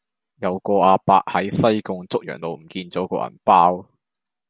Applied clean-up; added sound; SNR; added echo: none; none; none; none.